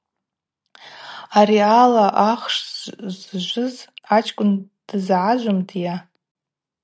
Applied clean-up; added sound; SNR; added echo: none; none; none; none.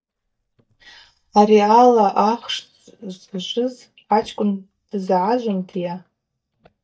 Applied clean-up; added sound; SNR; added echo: neural mask model DeepFilterNet 3.